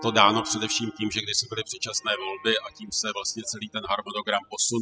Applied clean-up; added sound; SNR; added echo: classical method spectral subtraction.